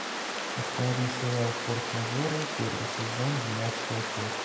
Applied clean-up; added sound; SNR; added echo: none; Water; 1 dB; reverberation time 0.8 s.